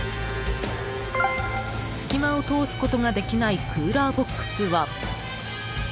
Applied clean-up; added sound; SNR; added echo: none; none; none; none.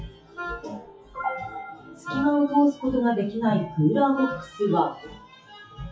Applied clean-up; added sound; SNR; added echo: classical method WPE with log-MMSE.